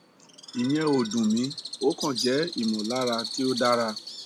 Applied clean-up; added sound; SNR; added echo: none; Bird; 10 dB; none.